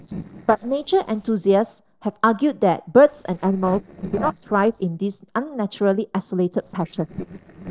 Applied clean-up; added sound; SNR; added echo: neural separator model SepFormer DNS4.